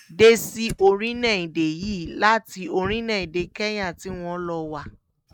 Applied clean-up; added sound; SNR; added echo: neural mask model RNNoise.